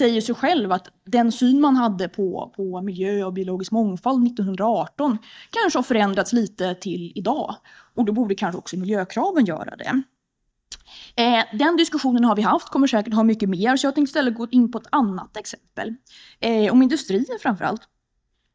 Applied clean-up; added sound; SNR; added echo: neural mask model DeepFilterNet 3.